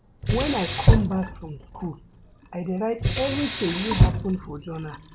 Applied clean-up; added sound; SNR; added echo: none; Sink (filling or washing); -4 dB; none.